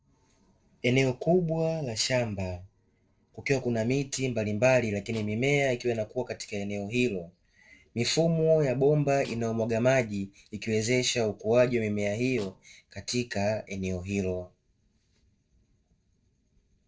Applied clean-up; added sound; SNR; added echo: neural separator model SepFormer DNS4.